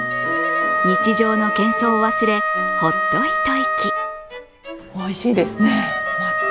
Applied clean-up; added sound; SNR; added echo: none; Wind instrument, woodwind instrument; -1 dB; none.